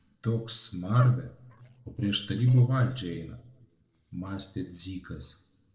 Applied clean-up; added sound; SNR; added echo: neural separator model SepFormer DNS4.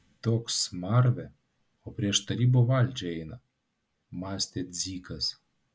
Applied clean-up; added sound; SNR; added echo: none; none; none; none.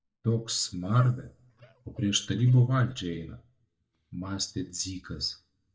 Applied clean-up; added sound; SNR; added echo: neural mask model DeepFilterNet 3.